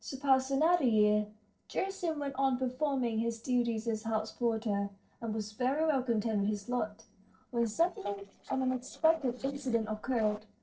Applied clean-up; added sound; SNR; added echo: neural separator model SepFormer DNS4.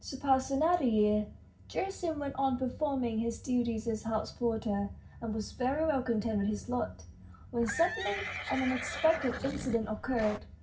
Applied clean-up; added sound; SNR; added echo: none; Livestock, farm animals, working animals; 8 dB; reverberation time 0.4 s.